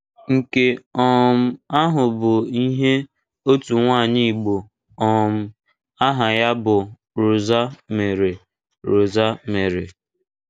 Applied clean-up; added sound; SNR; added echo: none; none; none; none.